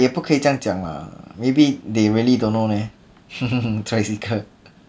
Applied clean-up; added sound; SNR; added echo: none; none; none; none.